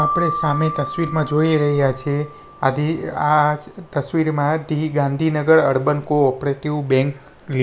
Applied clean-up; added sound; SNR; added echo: none; Marimba, xylophone; 12 dB; none.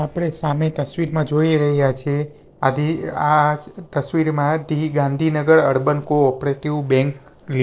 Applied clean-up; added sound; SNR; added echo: neural separator model SepFormer DNS4.